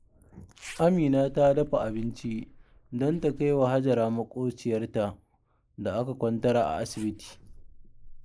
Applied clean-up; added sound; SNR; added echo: neural mask model Resemble Enhance denoiser.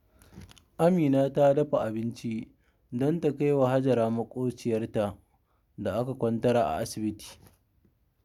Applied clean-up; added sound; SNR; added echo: none; none; none; none.